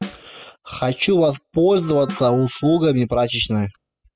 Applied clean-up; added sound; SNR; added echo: classical method spectral subtraction.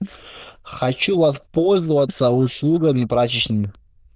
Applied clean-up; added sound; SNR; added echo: neural diffusion model UNIVERSE++.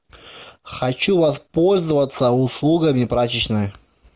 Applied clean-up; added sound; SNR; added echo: none; none; none; none.